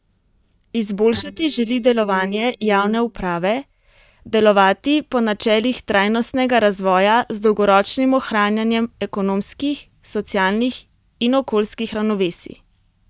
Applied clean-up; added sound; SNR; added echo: neural mask model DeepFilterNet 3.